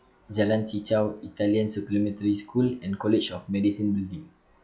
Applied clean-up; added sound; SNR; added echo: classical method log-MMSE.